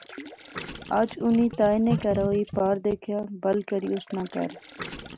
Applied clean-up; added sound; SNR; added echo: none; Gurgling; 11 dB; none.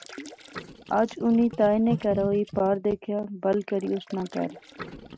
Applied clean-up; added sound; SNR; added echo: neural mask model RNNoise.